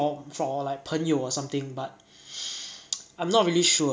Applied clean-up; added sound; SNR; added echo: none; none; none; none.